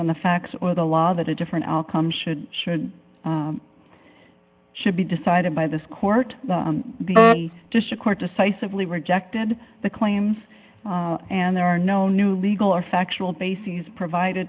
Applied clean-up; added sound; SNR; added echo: none; Wind instrument, woodwind instrument; -5 dB; none.